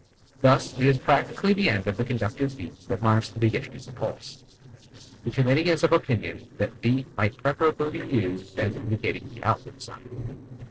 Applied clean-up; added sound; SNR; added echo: neural separator model SepFormer DNS4.